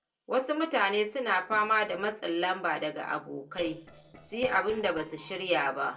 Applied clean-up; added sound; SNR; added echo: neural separator model SepFormer DNS4.